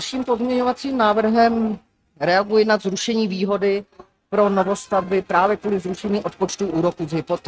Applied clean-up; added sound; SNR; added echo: neural mask model RNNoise.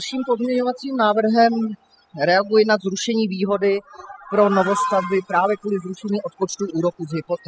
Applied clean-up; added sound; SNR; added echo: classical method spectral subtraction.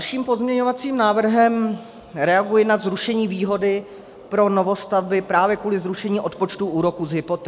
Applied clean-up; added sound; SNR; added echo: none; none; none; none.